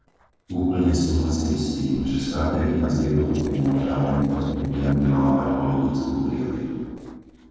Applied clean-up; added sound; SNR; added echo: neural separator model SepFormer DNS4.